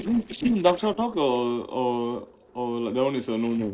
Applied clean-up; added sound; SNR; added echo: neural separator model SepFormer DNS4.